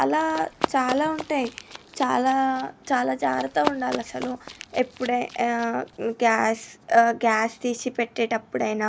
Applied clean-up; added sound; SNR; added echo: none; Run; 12 dB; none.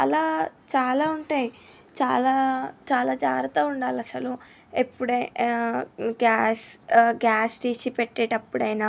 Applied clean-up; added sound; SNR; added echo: none; none; none; none.